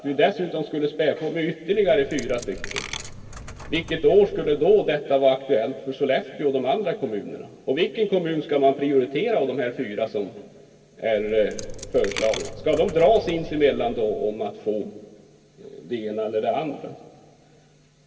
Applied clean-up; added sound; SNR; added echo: none; Coin (dropping); 12 dB; reverberation time 2.6 s.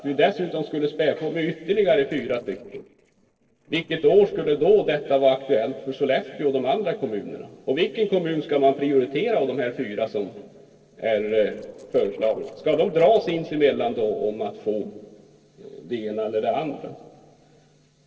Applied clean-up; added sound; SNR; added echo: neural separator model SepFormer DNS4.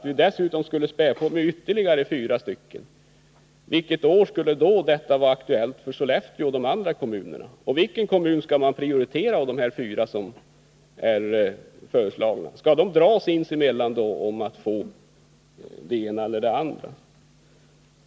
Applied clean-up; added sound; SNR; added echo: none; none; none; none.